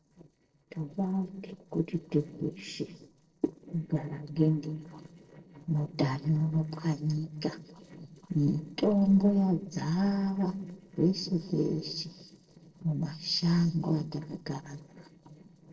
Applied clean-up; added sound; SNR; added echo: neural separator model SepFormer DNS4.